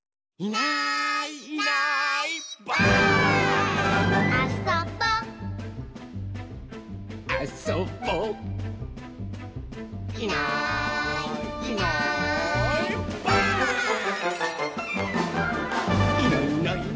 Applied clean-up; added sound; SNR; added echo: none; none; none; none.